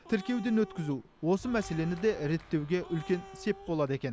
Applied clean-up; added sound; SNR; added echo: none; Cat + Clapping; 17 dB; none.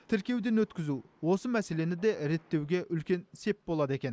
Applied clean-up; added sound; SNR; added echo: none; none; none; none.